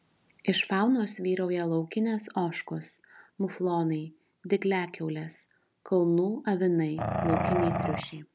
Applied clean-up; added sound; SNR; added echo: none; Growling; 0 dB; none.